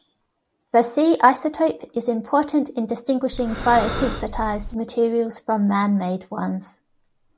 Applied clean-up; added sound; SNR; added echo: none; Breathing; 7 dB; none.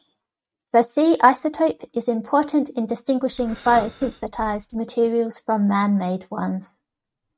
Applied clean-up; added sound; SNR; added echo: neural mask model RNNoise.